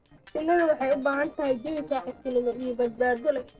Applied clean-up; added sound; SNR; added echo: neural separator model SepFormer DNS4.